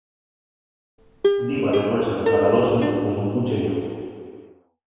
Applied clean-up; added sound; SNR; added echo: none; Plucked string instrument; 1 dB; reverberation time 1.9 s.